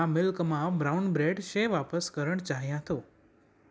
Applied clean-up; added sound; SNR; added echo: none; none; none; none.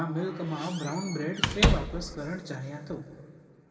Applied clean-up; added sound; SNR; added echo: none; Squeak / Slam; -4 dB; reverberation time 2.6 s.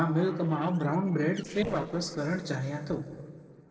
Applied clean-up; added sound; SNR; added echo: neural separator model SepFormer DNS4.